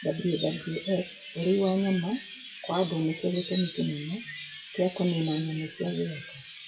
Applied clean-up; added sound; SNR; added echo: classical method WPE with log-MMSE.